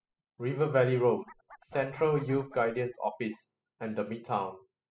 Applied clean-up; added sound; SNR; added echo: classical method spectral subtraction.